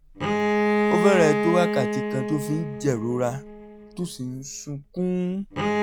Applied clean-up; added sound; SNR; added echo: none; Bowed string instrument; 0 dB; none.